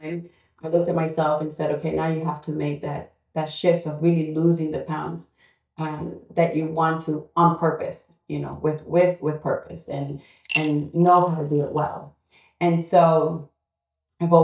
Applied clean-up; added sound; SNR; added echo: neural mask model DeepFilterNet 3.